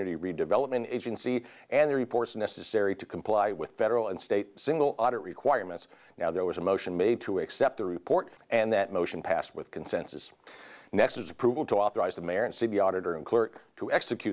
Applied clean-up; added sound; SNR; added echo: none; none; none; none.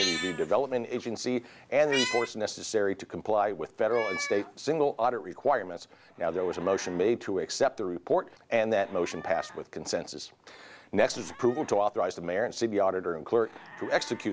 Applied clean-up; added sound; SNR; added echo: none; Meow; 13 dB; none.